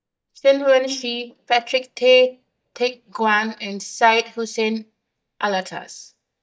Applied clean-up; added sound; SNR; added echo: neural mask model DeepFilterNet 3.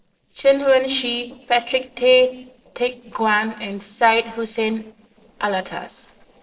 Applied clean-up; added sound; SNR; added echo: neural separator model SepFormer DNS4.